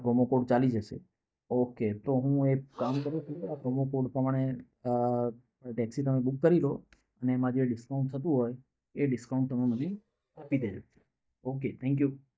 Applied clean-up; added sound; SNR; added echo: neural mask model DeepFilterNet 3.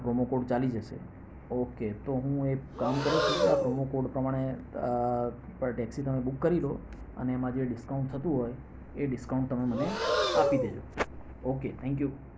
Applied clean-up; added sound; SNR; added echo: none; Breathing; 2 dB; none.